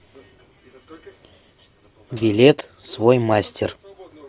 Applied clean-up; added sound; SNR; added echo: none; none; none; none.